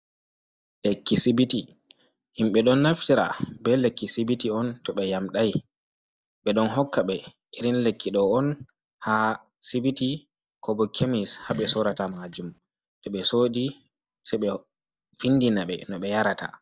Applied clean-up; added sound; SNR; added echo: neural mask model DeepFilterNet 3.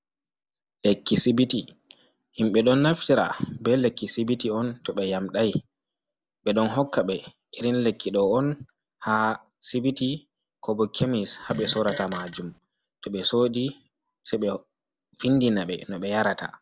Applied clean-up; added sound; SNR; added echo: none; Fart; 11 dB; none.